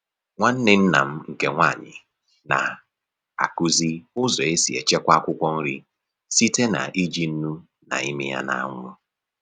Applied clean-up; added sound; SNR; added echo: none; none; none; none.